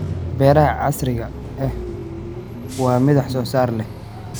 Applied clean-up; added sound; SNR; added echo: none; Bus / Engine; 8 dB; none.